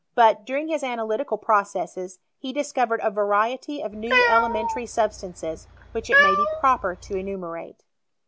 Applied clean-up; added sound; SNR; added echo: none; Cat; -1 dB; none.